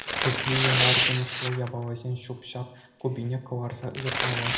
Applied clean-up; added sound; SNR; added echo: none; Tearing; -4 dB; reverberation time 0.9 s.